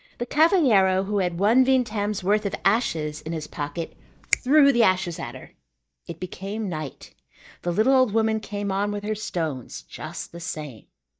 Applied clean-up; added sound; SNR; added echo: neural mask model DeepFilterNet 3.